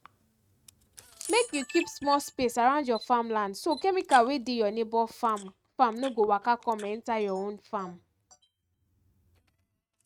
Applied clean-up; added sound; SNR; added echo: neural mask model RNNoise.